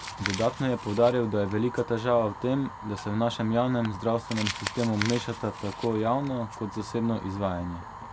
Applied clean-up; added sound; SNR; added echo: none; Crumpling, crinkling + Fire; 11 dB; none.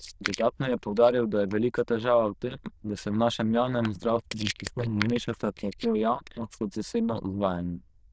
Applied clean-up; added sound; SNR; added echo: neural diffusion model UNIVERSE++.